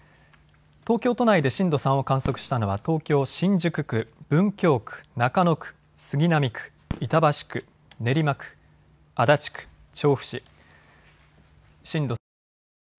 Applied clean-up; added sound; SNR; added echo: none; Fireworks; 19 dB; none.